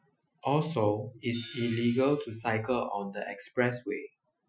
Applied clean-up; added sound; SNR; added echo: classical method Wiener filter.